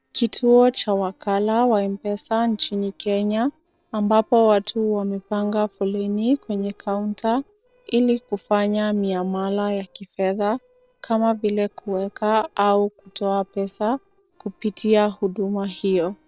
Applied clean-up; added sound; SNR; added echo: neural separator model SepFormer DNS4.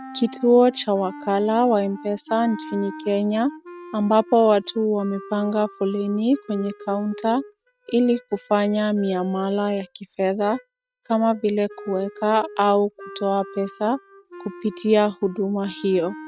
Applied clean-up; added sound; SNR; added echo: neural mask model RNNoise.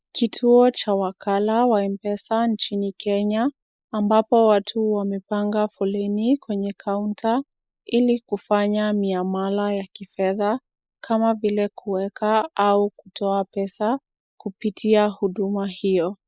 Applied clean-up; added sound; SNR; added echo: neural mask model Resemble Enhance denoiser.